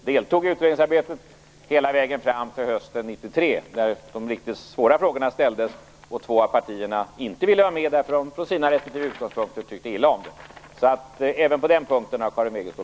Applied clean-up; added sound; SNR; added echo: none; none; none; none.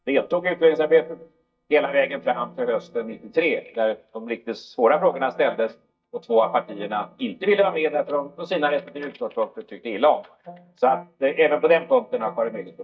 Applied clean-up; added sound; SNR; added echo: neural mask model DeepFilterNet 3.